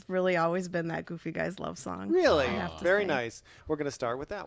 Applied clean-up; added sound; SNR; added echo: none; none; none; none.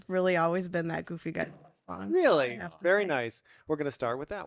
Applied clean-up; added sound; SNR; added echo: neural mask model DeepFilterNet 3.